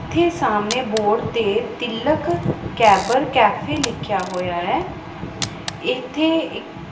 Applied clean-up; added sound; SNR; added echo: none; Camera; 16 dB; reverberation time 0.7 s.